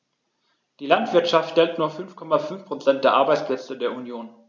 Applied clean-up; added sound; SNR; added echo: none; none; none; none.